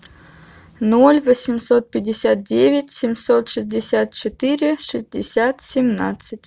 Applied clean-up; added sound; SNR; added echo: none; none; none; none.